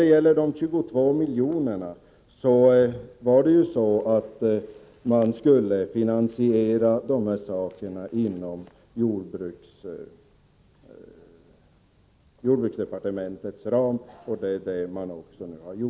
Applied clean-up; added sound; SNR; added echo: none; none; none; none.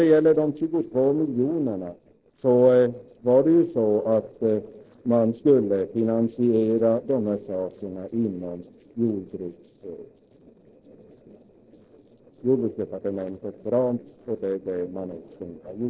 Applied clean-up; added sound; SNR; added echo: neural separator model SepFormer DNS4.